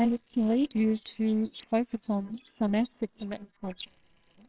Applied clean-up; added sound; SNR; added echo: neural separator model SepFormer WHAMR!.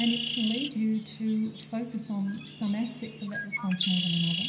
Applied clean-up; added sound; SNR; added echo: none; Bird; 5 dB; reverberation time 0.9 s.